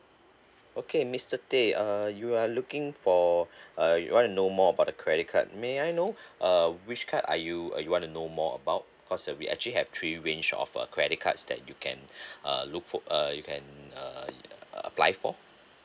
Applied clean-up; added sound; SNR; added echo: none; none; none; none.